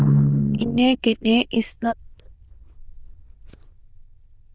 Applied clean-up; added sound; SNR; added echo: neural diffusion model UNIVERSE++.